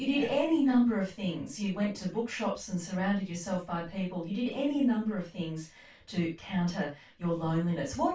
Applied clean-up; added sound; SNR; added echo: none; none; none; reverberation time 0.2 s.